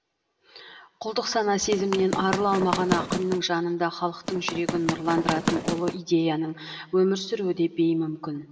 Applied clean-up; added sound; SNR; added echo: none; Run; 4 dB; reverberation time 1.4 s.